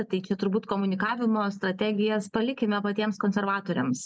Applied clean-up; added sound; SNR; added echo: none; none; none; none.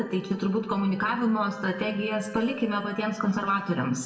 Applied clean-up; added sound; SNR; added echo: none; Wind instrument, woodwind instrument; 17 dB; reverberation time 1.0 s.